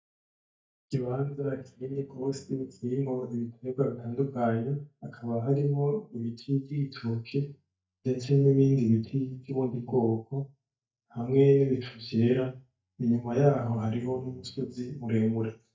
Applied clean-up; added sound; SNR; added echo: neural mask model DeepFilterNet 3.